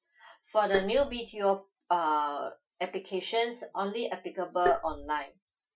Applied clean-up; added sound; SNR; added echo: classical method Wiener filter.